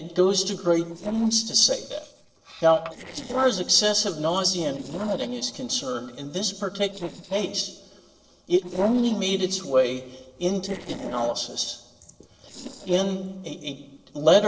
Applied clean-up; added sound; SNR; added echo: neural separator model SepFormer DNS4.